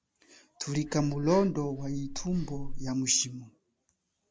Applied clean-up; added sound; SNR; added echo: none; Breathing; 7 dB; none.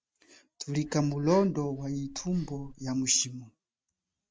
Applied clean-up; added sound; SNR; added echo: neural mask model RNNoise.